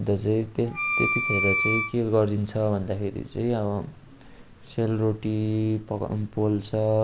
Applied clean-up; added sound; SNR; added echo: none; Wind instrument, woodwind instrument; 0 dB; none.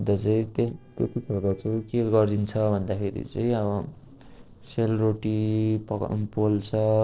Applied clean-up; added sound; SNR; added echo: neural separator model SepFormer DNS4.